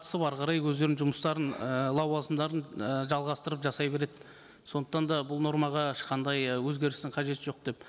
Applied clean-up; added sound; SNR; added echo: none; none; none; none.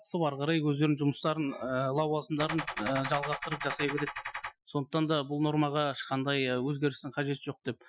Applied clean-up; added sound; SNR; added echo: classical method Wiener filter.